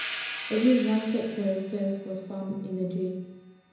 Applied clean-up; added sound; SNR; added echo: none; Hi-hat; 9 dB; reverberation time 1.0 s.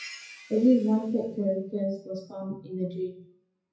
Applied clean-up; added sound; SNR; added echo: classical method WPE with log-MMSE.